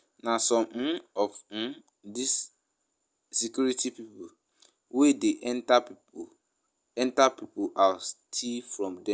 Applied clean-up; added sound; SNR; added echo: none; none; none; none.